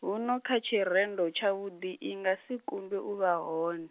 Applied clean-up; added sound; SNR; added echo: none; none; none; none.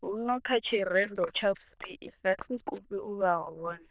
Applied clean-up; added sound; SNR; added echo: neural diffusion model UNIVERSE++.